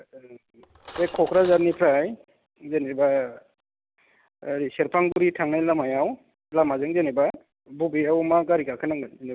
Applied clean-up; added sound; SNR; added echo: none; Cutlery, silverware; 16 dB; none.